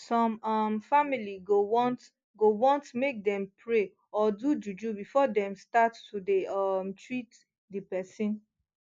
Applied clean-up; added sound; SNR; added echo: none; none; none; none.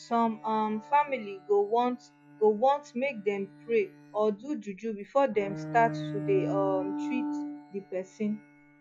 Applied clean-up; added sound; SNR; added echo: classical method log-MMSE.